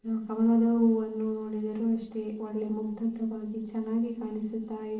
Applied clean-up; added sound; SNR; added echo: neural separator model SepFormer DNS4.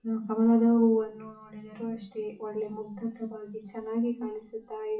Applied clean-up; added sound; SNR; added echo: classical method WPE with log-MMSE.